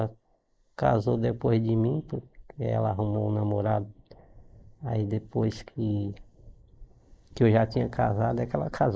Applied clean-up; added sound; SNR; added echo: neural mask model Resemble Enhance denoiser.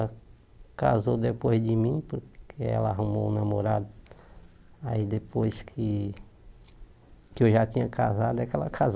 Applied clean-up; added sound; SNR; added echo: none; none; none; none.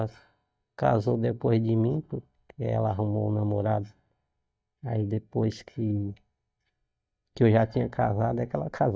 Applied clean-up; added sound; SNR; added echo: neural mask model DeepFilterNet 3.